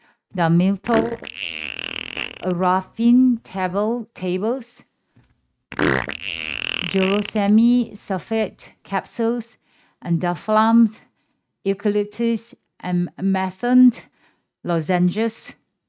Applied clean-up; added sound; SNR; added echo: neural mask model RNNoise.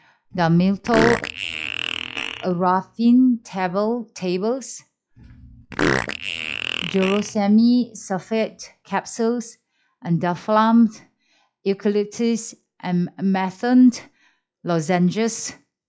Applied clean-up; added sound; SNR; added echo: classical method log-MMSE.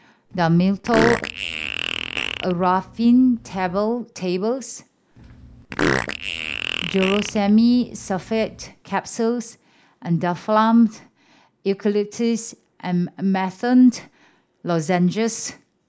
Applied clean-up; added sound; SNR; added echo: none; Fart; 7 dB; none.